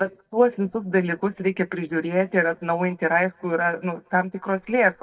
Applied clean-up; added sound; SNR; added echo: neural mask model DeepFilterNet 3.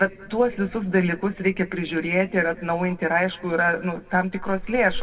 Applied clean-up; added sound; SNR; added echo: none; Wind; 14 dB; reverberation time 1.7 s.